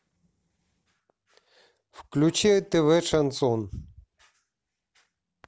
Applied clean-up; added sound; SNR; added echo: none; none; none; none.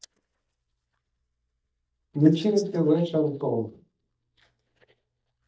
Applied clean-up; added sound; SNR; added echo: neural mask model DeepFilterNet 3.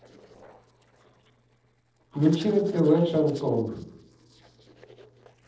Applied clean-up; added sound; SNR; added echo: neural separator model SepFormer DNS4.